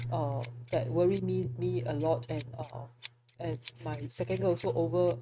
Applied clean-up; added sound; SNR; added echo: neural mask model RNNoise.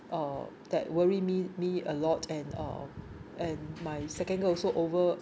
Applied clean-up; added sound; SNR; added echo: none; none; none; none.